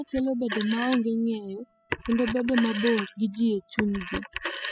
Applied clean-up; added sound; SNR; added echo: classical method spectral subtraction.